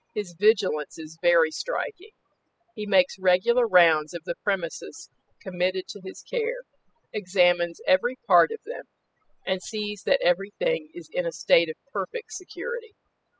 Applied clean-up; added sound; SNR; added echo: classical method spectral subtraction.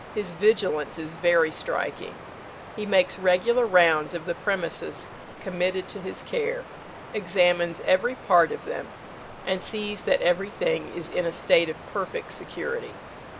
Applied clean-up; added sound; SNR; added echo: none; Water; 15 dB; none.